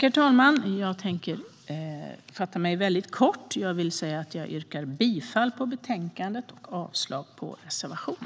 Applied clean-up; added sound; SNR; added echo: none; none; none; none.